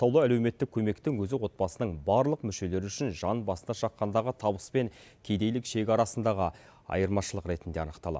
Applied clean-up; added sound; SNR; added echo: none; none; none; none.